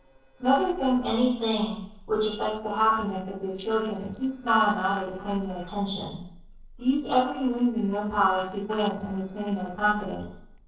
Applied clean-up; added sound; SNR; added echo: neural separator model SepFormer DNS4.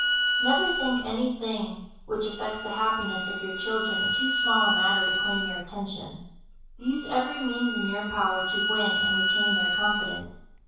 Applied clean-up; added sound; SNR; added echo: none; Bowed string instrument; -1 dB; reverberation time 0.7 s.